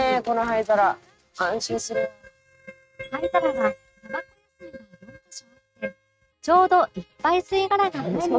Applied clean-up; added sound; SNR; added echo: neural mask model RNNoise.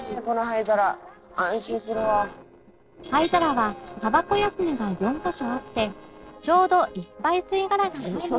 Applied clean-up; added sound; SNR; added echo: neural separator model SepFormer DNS4.